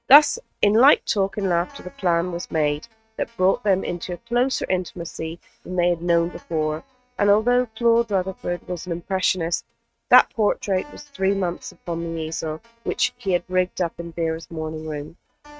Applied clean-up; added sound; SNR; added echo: neural mask model RNNoise.